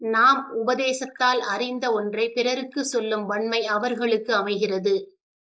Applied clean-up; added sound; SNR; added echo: neural mask model Resemble Enhance denoiser.